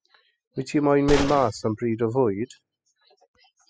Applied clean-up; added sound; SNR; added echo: classical method spectral subtraction.